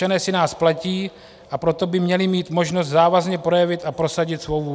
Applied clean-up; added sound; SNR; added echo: none; none; none; none.